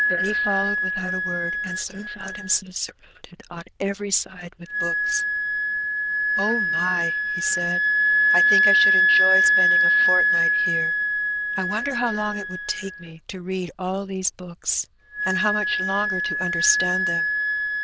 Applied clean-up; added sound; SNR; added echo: neural diffusion model UNIVERSE++.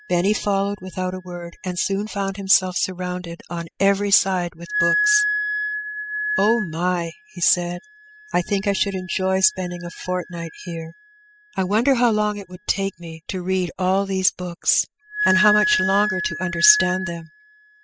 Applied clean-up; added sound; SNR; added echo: classical method spectral subtraction.